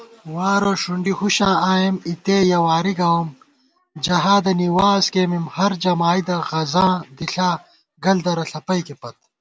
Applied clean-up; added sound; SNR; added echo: none; none; none; none.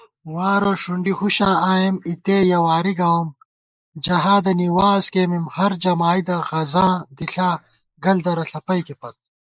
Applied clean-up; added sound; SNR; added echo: neural mask model Resemble Enhance denoiser.